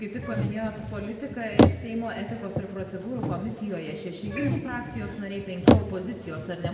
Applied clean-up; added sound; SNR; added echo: none; Bicycle; -5 dB; reverberation time 2.0 s.